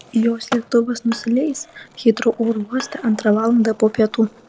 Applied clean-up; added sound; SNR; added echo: none; Bowed string instrument + Skateboard; 18 dB; none.